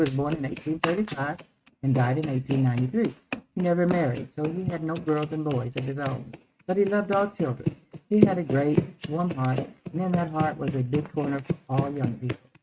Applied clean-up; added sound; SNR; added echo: neural mask model RNNoise.